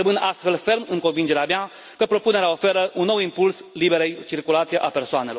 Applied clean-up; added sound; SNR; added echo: none; none; none; none.